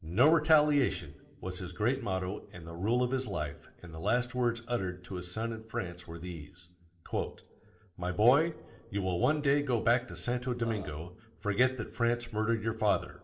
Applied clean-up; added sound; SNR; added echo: neural separator model SepFormer DNS4.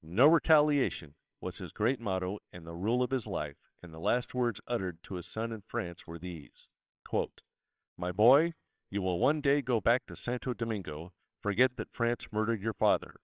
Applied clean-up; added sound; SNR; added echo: neural separator model SepFormer WHAMR!.